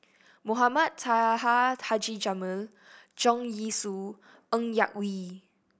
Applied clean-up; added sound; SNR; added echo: none; none; none; none.